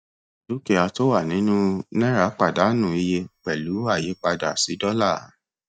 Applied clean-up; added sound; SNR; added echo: neural mask model DeepFilterNet 3.